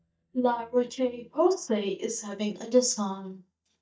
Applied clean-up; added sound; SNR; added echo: neural mask model DeepFilterNet 3.